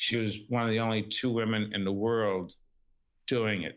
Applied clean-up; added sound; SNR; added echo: neural mask model Resemble Enhance denoiser.